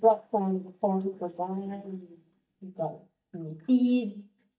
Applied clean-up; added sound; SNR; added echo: neural mask model DeepFilterNet 3.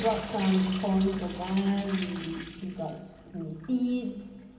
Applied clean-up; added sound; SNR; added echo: none; Drip / Sink (filling or washing); 13 dB; reverberation time 0.3 s.